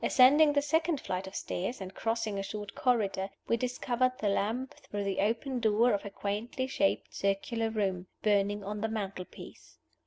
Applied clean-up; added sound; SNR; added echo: none; none; none; none.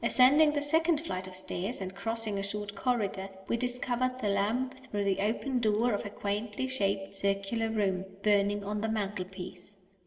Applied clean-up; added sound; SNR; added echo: none; none; none; reverberation time 1.6 s.